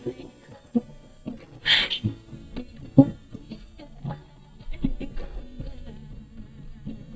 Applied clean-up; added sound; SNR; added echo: neural mask model DeepFilterNet 3.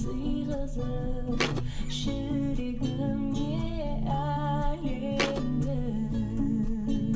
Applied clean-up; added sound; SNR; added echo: none; Thump, thud; 4 dB; reverberation time 0.8 s.